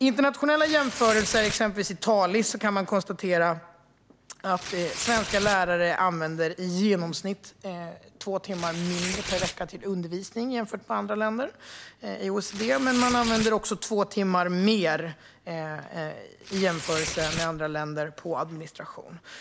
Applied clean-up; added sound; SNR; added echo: none; Tearing; 12 dB; none.